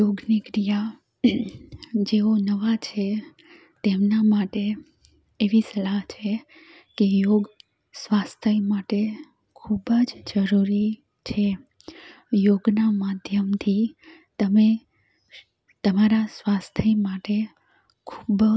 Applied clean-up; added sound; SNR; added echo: none; none; none; none.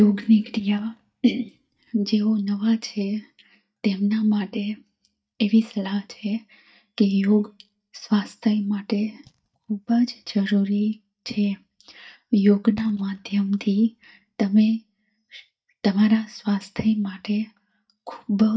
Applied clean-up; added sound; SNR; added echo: neural mask model DeepFilterNet 3.